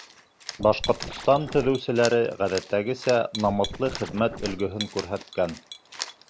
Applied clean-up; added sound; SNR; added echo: none; Cat + Scratching (performance technique); 12 dB; none.